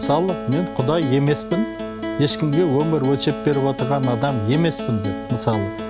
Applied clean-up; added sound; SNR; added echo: none; Acoustic guitar; 7 dB; none.